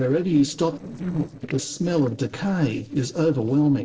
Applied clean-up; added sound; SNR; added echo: neural separator model SepFormer DNS4.